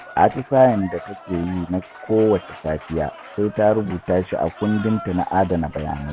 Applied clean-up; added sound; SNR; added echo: none; Applause / Cheering; 18 dB; none.